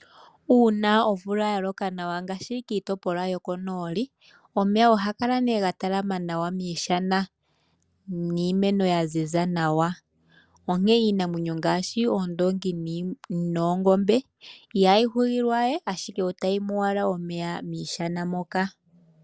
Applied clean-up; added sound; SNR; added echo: none; none; none; none.